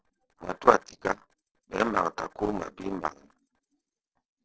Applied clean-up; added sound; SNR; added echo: neural separator model SepFormer DNS4.